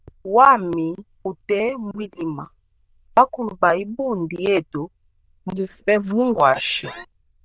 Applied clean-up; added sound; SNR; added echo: neural diffusion model UNIVERSE++.